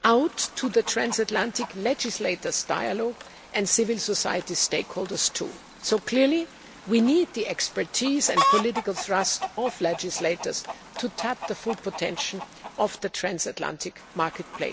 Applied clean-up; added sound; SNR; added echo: none; Chicken, rooster; 9 dB; none.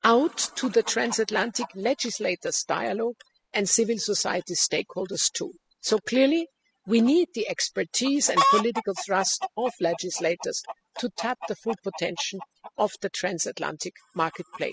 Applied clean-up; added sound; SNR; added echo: classical method spectral subtraction.